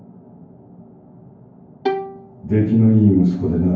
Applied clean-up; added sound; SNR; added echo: none; Bowed string instrument; 9 dB; reverberation time 0.9 s.